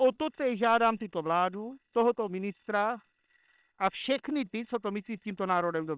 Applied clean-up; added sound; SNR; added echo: neural separator model SepFormer WHAM!.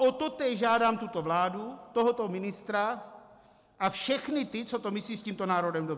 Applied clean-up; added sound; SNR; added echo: none; none; none; none.